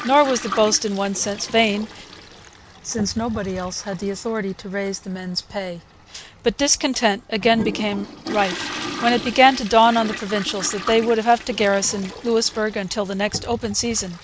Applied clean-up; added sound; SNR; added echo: none; Toilet flush; 13 dB; none.